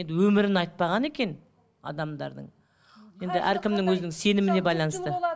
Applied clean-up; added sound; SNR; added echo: none; none; none; none.